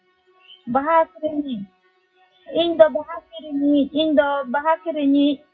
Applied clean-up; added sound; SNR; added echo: classical method WPE with log-MMSE.